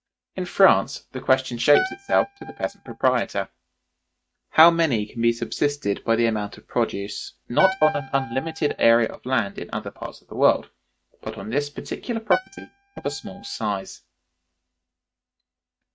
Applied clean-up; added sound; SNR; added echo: neural mask model RNNoise.